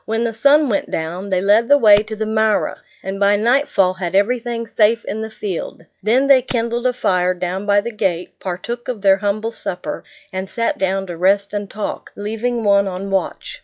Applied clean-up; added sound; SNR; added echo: classical method log-MMSE.